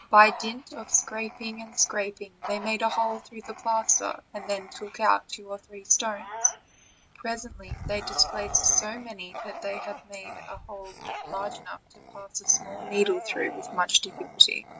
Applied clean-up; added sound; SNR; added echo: none; Bark / Growling; 13 dB; none.